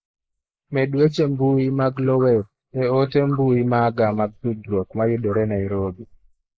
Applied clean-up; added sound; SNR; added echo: neural mask model Resemble Enhance denoiser.